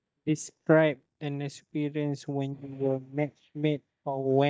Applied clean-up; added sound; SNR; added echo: neural mask model DeepFilterNet 3.